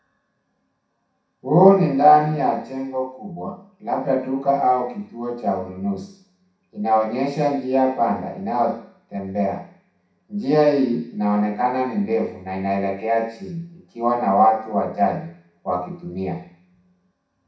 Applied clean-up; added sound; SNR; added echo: none; none; none; reverberation time 0.6 s.